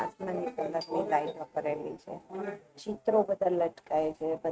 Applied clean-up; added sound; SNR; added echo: neural mask model RNNoise.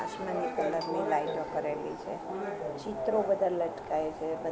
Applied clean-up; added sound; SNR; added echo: none; Doorbell; 14 dB; none.